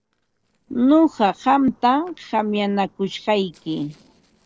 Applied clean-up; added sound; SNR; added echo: neural separator model SepFormer DNS4.